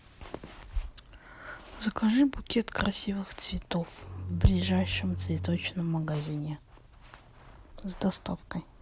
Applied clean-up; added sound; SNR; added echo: none; Bowed string instrument; 6 dB; none.